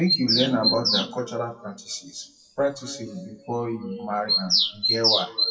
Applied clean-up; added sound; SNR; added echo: classical method WPE with log-MMSE.